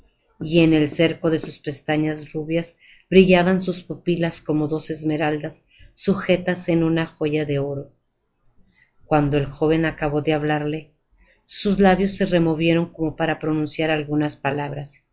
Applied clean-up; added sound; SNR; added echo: classical method log-MMSE.